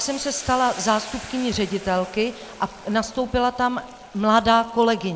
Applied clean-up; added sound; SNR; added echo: none; Boiling; 18 dB; none.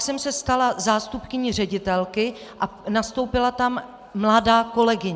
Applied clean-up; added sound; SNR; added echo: none; none; none; none.